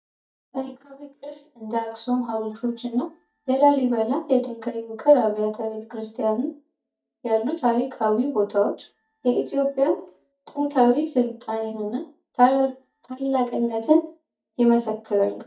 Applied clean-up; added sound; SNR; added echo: neural mask model DeepFilterNet 3.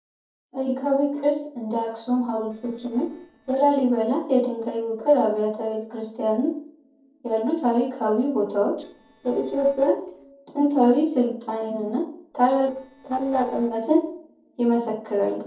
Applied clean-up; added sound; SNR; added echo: neural separator model SepFormer DNS4.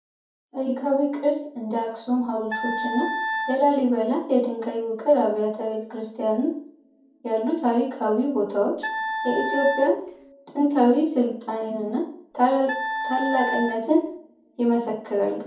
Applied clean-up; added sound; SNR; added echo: none; Wind instrument, woodwind instrument; 5 dB; reverberation time 0.6 s.